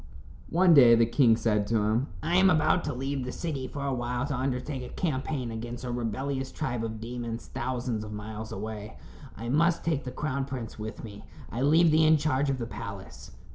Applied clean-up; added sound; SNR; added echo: none; none; none; none.